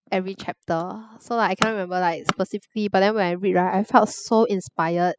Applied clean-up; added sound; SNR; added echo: classical method spectral subtraction.